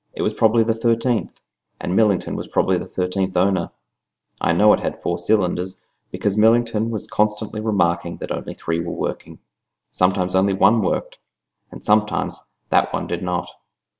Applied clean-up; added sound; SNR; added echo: none; none; none; none.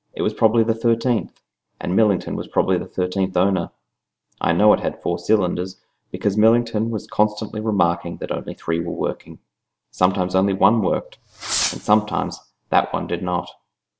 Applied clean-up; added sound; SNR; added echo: none; Fireworks; 8 dB; none.